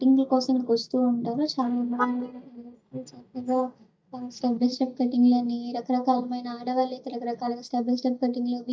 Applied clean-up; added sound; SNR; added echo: neural mask model DeepFilterNet 3.